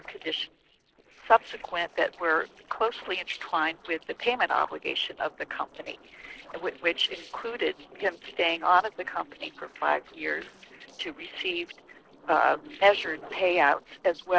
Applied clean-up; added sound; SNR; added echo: neural separator model SepFormer DNS4.